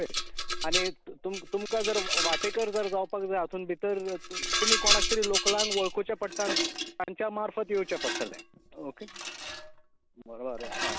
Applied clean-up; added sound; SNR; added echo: none; Rattle; 0 dB; none.